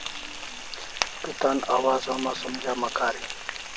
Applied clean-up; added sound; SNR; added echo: none; Frying (food); 7 dB; none.